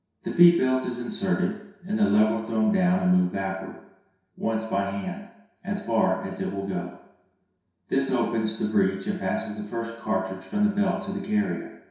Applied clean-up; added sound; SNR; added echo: none; none; none; reverberation time 0.7 s.